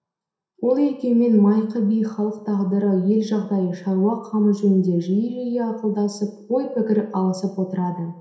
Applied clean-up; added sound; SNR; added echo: none; none; none; reverberation time 0.7 s.